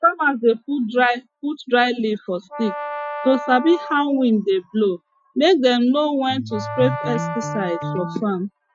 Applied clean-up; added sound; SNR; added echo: classical method Wiener filter.